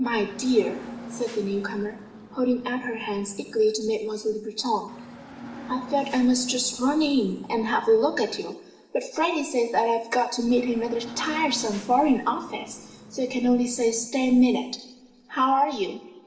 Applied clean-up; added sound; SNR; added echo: none; Hiss / Bus / Engine; 16 dB; reverberation time 1.4 s.